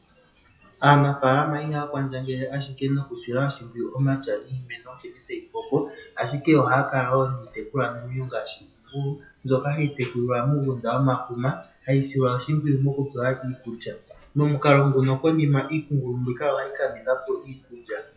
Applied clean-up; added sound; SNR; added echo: classical method WPE with log-MMSE.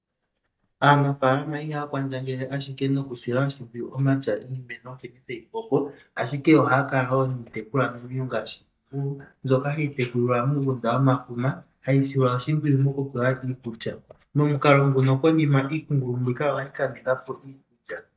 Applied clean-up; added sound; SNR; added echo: neural mask model DeepFilterNet 3.